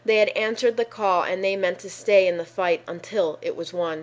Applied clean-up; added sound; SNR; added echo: none; none; none; none.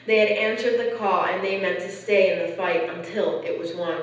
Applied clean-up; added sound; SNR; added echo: none; none; none; reverberation time 0.9 s.